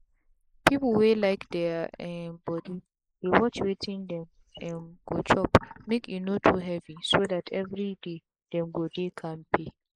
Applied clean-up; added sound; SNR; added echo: neural mask model Resemble Enhance denoiser.